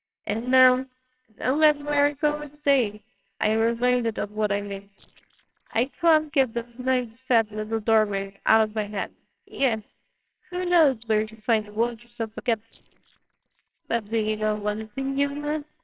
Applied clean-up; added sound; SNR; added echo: neural separator model SepFormer WHAMR!.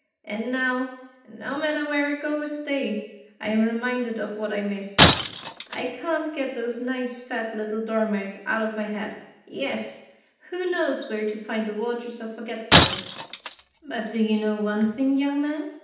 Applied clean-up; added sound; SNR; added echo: none; Shatter; -3 dB; reverberation time 0.8 s.